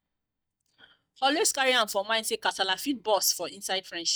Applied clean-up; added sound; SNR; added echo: neural mask model DeepFilterNet 3.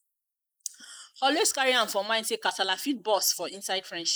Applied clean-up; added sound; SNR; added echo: neural mask model Resemble Enhance denoiser.